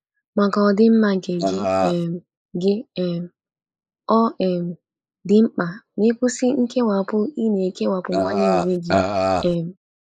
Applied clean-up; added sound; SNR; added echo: neural mask model Resemble Enhance denoiser.